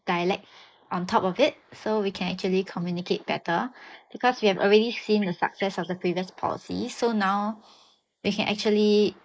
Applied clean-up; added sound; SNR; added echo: neural mask model Resemble Enhance denoiser.